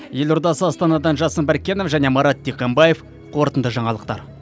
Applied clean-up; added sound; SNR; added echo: none; none; none; none.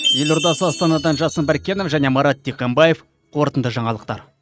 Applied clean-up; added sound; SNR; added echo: neural mask model RNNoise.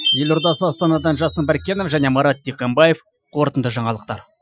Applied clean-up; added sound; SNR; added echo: classical method Wiener filter.